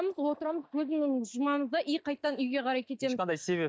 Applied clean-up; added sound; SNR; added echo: neural mask model DeepFilterNet 3.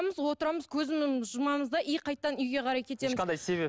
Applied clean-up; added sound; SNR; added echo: none; none; none; none.